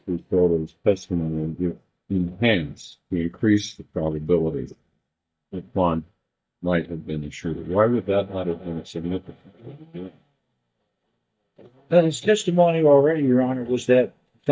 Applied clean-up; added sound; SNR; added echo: neural mask model DeepFilterNet 3.